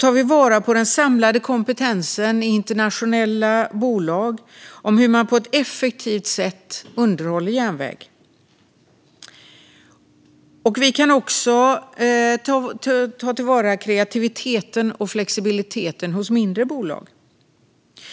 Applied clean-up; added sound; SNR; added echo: none; none; none; none.